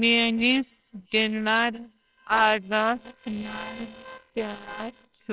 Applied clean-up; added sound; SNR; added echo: neural separator model SepFormer WHAMR!.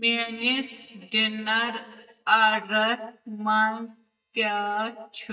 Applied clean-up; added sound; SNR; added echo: neural mask model DeepFilterNet 3.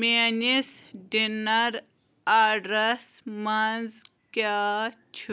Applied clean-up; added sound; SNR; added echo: none; none; none; none.